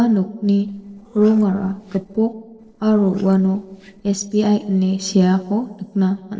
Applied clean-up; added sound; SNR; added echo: neural separator model SepFormer DNS4.